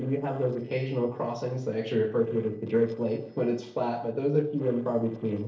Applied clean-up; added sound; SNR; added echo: neural separator model SepFormer DNS4.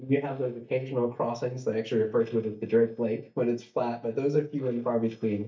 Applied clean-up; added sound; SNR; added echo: neural mask model DeepFilterNet 3.